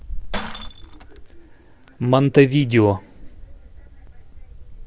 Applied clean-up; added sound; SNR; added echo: none; Shatter; 19 dB; none.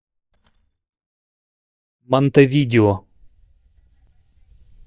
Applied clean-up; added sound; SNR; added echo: neural mask model DeepFilterNet 3.